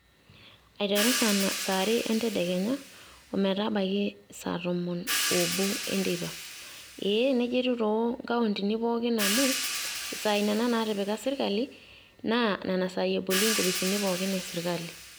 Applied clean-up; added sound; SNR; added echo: none; Crash cymbal / Hi-hat; 6 dB; none.